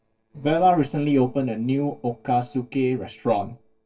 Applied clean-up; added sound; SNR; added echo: neural separator model SepFormer DNS4.